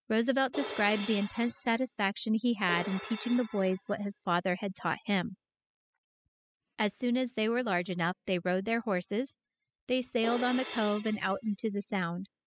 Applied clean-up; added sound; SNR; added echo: classical method spectral subtraction.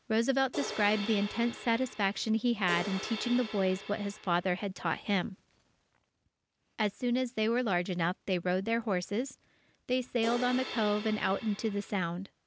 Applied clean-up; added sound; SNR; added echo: none; Crash cymbal; 10 dB; none.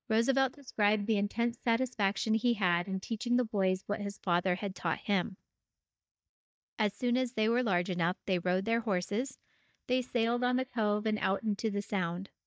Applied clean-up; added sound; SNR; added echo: neural mask model DeepFilterNet 3.